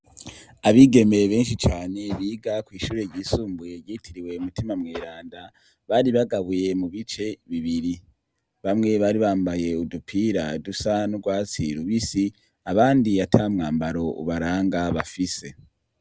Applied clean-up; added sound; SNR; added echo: none; none; none; none.